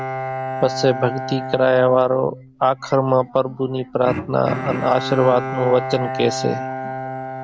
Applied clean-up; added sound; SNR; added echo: none; Bowed string instrument; 8 dB; none.